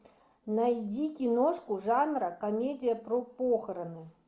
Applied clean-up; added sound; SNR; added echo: none; none; none; none.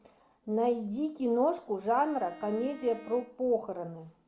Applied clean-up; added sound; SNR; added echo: none; Bowed string instrument; 19 dB; none.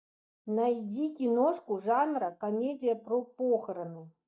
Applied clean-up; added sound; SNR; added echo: neural mask model DeepFilterNet 3.